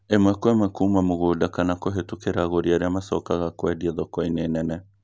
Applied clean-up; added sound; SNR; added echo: none; none; none; none.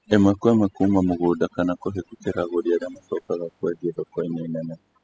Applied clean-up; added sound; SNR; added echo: classical method spectral subtraction.